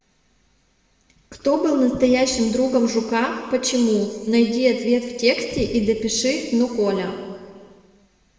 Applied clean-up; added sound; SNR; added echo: none; none; none; reverberation time 1.6 s.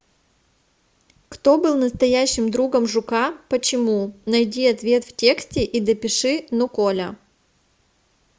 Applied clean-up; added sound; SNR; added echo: none; none; none; none.